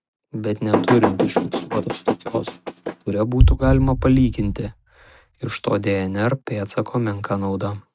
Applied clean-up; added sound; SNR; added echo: neural mask model RNNoise.